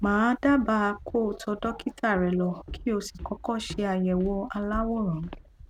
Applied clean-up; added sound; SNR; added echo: none; Walk, footsteps; 16 dB; none.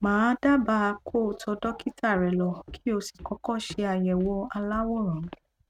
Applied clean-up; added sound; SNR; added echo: neural mask model RNNoise.